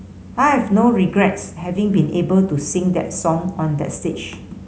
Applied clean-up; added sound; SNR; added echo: none; none; none; none.